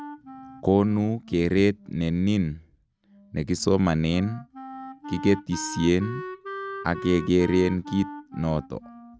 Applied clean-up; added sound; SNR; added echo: none; Wind instrument, woodwind instrument; 14 dB; none.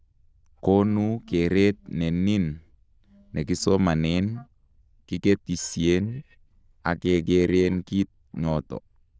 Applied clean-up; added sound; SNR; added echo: neural diffusion model UNIVERSE++.